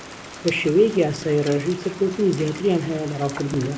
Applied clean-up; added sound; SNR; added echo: none; Rain; 15 dB; none.